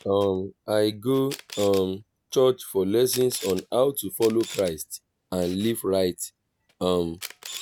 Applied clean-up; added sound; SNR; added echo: none; Camera; 18 dB; none.